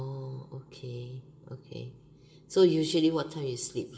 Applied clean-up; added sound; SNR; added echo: none; none; none; reverberation time 1.5 s.